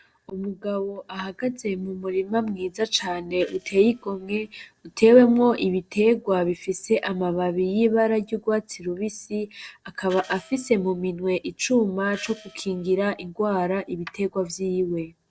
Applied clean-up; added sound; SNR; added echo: neural separator model SepFormer DNS4.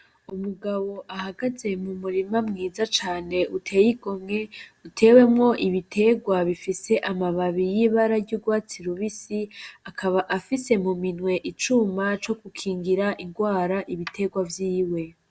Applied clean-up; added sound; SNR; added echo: none; none; none; none.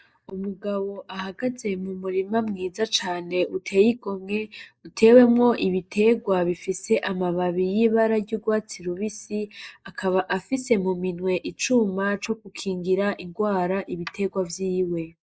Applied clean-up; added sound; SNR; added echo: neural mask model Resemble Enhance denoiser.